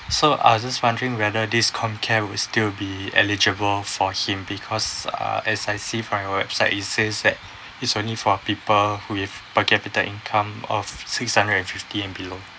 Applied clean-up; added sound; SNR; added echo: none; none; none; none.